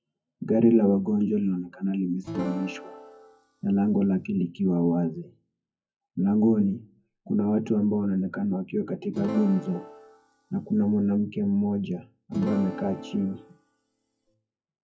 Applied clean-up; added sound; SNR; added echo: classical method WPE with log-MMSE.